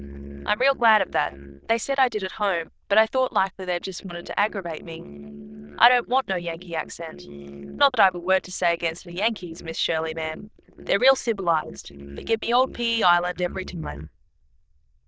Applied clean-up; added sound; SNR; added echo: neural diffusion model UNIVERSE++.